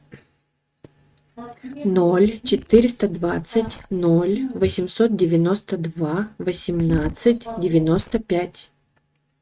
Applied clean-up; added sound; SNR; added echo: neural mask model RNNoise.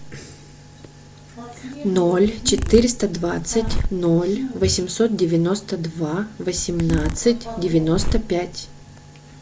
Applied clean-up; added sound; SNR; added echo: none; Zipper (clothing); 5 dB; none.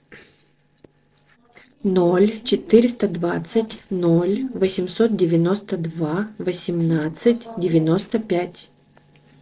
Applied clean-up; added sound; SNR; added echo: neural separator model SepFormer DNS4.